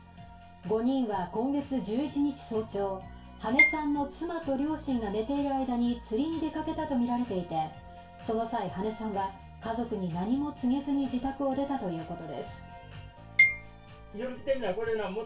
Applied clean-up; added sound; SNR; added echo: none; Marimba, xylophone; -1 dB; reverberation time 0.3 s.